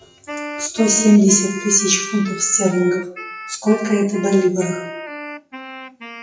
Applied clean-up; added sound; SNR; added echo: classical method WPE with log-MMSE.